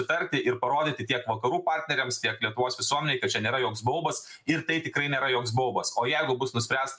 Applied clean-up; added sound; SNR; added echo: none; none; none; none.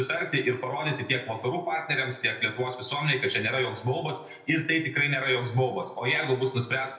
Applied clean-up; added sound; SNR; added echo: none; none; none; reverberation time 0.8 s.